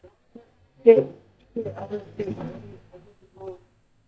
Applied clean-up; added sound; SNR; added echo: neural mask model DeepFilterNet 3.